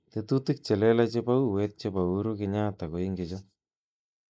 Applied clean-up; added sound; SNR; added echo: neural mask model Resemble Enhance denoiser.